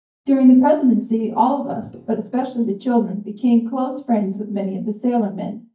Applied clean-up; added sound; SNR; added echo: neural mask model DeepFilterNet 3.